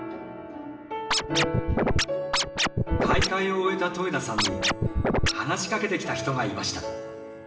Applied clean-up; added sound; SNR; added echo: none; Scratching (performance technique); -5 dB; reverberation time 0.9 s.